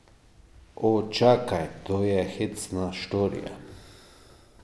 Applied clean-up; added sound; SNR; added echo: none; none; none; none.